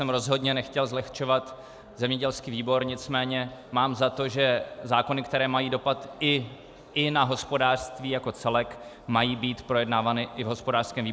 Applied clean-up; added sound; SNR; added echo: none; none; none; none.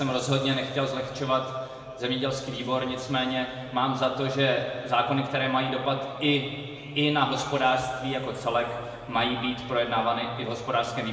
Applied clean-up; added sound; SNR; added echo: none; none; none; reverberation time 2.1 s.